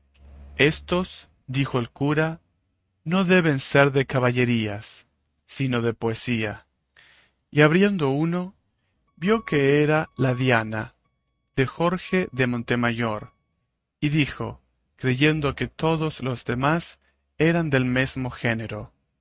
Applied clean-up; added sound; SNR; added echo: neural mask model RNNoise.